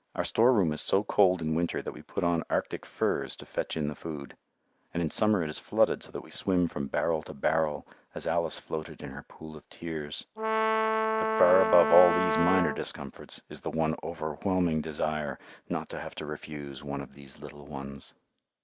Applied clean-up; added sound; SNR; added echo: none; Brass instrument; -1 dB; none.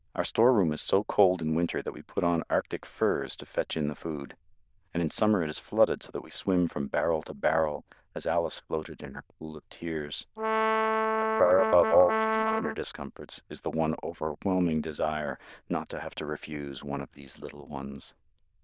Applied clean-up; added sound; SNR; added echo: neural diffusion model UNIVERSE++.